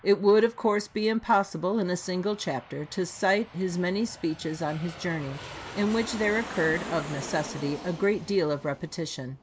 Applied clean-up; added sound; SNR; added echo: none; Aircraft; 15 dB; none.